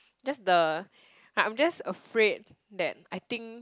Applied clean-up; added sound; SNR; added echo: none; none; none; none.